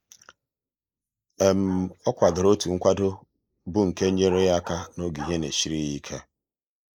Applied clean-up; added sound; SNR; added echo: neural mask model Resemble Enhance denoiser.